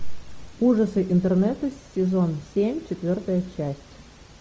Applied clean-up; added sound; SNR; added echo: none; none; none; none.